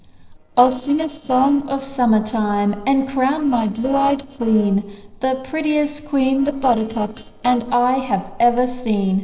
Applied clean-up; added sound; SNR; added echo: neural separator model SepFormer DNS4.